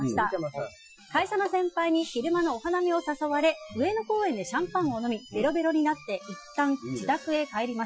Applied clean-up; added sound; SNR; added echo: classical method Wiener filter.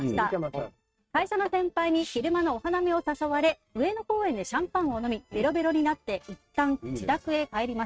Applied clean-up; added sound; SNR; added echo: neural mask model RNNoise.